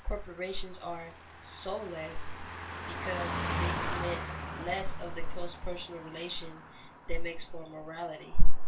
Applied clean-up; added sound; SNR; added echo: none; Car passing by; 14 dB; reverberation time 0.2 s.